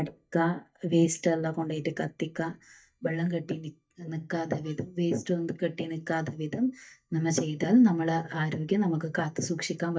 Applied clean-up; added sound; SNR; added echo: neural mask model DeepFilterNet 3.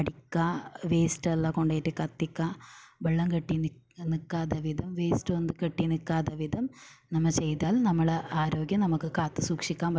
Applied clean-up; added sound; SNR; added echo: none; none; none; none.